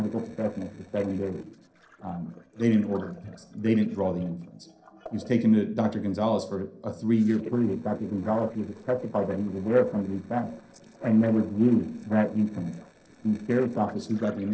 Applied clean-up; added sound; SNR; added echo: neural separator model SepFormer DNS4.